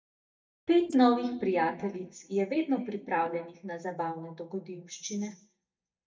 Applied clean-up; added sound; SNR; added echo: neural mask model DeepFilterNet 3.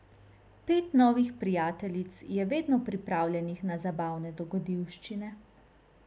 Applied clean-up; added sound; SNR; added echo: none; none; none; none.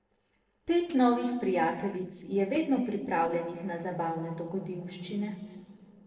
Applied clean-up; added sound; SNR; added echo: neural separator model SepFormer DNS4.